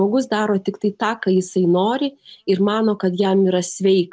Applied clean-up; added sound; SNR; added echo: none; none; none; none.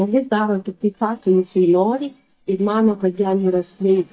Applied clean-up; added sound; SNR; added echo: neural mask model DeepFilterNet 3.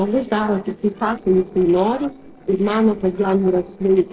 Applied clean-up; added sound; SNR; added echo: neural separator model SepFormer DNS4.